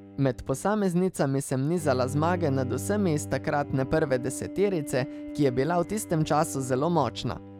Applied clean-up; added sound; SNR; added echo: none; Bowed string instrument; 12 dB; none.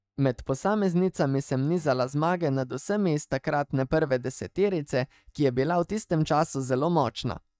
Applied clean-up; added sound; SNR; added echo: neural mask model DeepFilterNet 3.